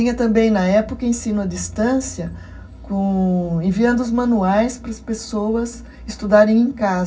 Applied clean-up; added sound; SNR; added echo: none; none; none; reverberation time 0.4 s.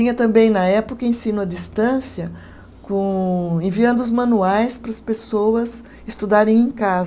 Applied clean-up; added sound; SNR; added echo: none; none; none; none.